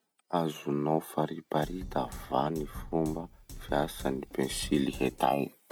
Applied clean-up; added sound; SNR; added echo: none; Drum kit; 12 dB; none.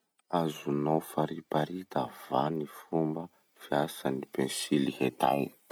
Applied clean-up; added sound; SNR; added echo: none; none; none; none.